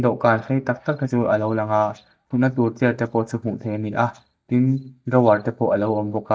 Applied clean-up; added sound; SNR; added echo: neural mask model DeepFilterNet 3.